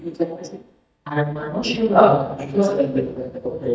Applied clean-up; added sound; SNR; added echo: neural mask model DeepFilterNet 3.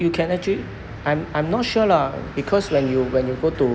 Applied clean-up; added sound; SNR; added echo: none; none; none; none.